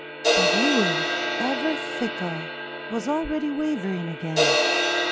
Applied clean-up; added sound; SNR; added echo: none; Crash cymbal; -3 dB; none.